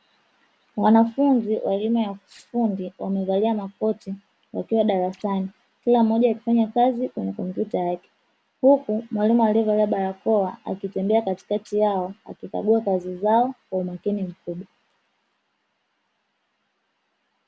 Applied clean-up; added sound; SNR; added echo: none; none; none; none.